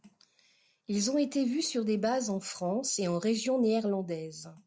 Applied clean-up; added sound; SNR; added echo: none; none; none; none.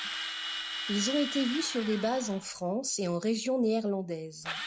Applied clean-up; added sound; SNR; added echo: none; Drill; 8 dB; none.